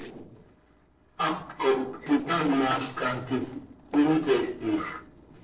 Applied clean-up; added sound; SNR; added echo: neural separator model SepFormer DNS4.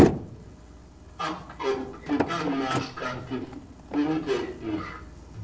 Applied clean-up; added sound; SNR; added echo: none; Motor vehicle (road); -1 dB; reverberation time 0.6 s.